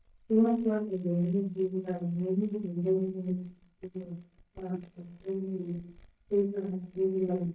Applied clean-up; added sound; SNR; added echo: neural mask model DeepFilterNet 3.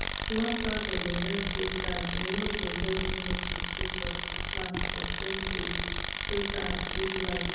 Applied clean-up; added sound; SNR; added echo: none; Tools; -2 dB; reverberation time 1.1 s.